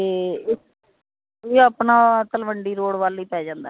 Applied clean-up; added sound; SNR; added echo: none; none; none; none.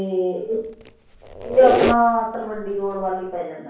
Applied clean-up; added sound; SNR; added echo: none; Squeak; 5 dB; reverberation time 0.6 s.